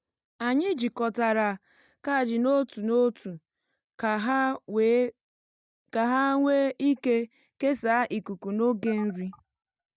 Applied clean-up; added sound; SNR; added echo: neural mask model DeepFilterNet 3.